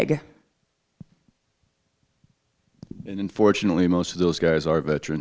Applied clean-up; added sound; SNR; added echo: none; none; none; none.